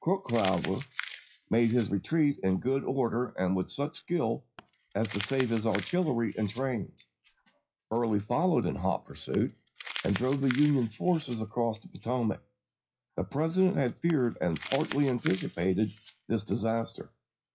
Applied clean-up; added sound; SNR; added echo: classical method WPE with log-MMSE.